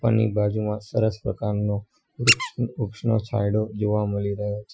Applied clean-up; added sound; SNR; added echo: classical method Wiener filter.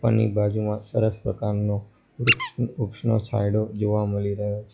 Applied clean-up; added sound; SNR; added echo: classical method log-MMSE.